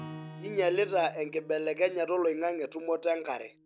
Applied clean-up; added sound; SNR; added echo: none; Acoustic guitar / Strum; 17 dB; none.